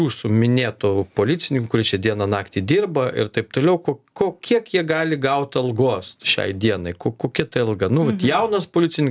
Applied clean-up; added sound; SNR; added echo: none; none; none; none.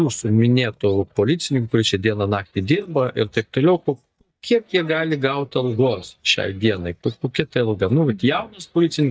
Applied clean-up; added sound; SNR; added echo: neural mask model DeepFilterNet 3.